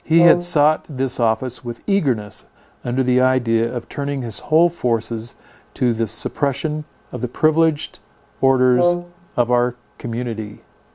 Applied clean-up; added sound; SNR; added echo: none; Brass instrument; 3 dB; none.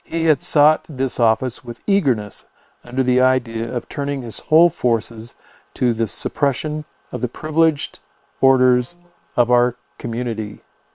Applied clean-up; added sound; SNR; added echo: neural separator model SepFormer WHAM!.